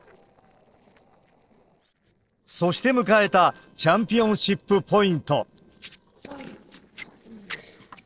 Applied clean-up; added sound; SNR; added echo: neural separator model SepFormer DNS4.